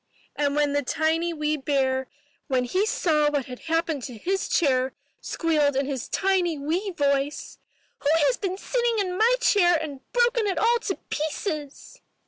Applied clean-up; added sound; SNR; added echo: none; none; none; none.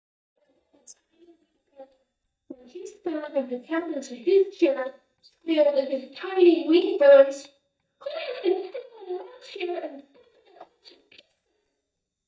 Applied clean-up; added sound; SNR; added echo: neural mask model DeepFilterNet 3.